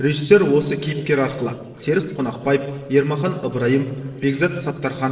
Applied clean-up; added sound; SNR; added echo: neural separator model SepFormer DNS4.